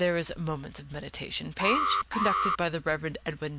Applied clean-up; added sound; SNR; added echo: none; Alarm; -1 dB; none.